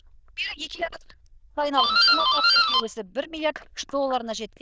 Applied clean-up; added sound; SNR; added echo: neural diffusion model UNIVERSE++.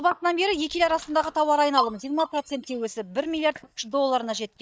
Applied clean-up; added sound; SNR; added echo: neural mask model DeepFilterNet 3.